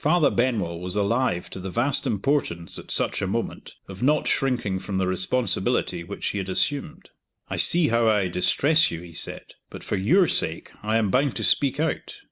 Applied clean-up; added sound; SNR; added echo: none; none; none; none.